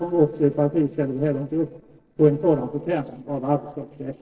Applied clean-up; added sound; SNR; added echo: neural separator model SepFormer DNS4.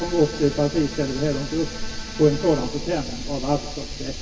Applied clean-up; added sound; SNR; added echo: none; Bowed string instrument; 17 dB; reverberation time 1.3 s.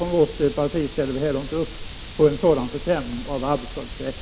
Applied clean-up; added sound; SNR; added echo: none; none; none; none.